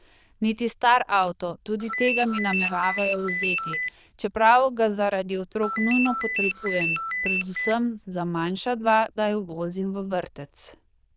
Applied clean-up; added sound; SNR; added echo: neural diffusion model UNIVERSE++.